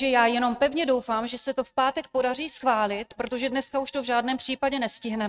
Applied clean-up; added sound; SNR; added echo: neural mask model RNNoise.